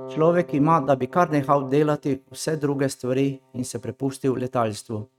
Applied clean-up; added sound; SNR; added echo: neural mask model RNNoise.